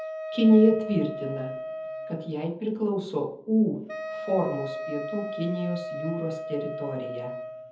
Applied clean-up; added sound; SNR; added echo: none; Wind instrument, woodwind instrument; 9 dB; reverberation time 0.7 s.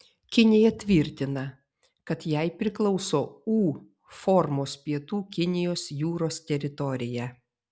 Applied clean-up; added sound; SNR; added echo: none; none; none; none.